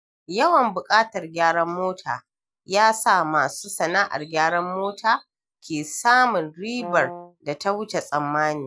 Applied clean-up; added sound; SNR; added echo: neural mask model DeepFilterNet 3.